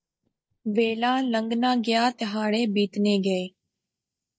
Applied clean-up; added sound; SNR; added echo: neural mask model DeepFilterNet 3.